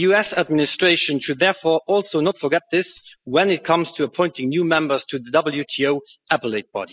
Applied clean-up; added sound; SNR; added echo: classical method spectral subtraction.